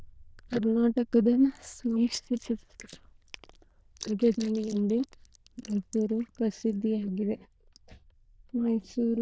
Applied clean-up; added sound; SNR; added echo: neural diffusion model UNIVERSE++.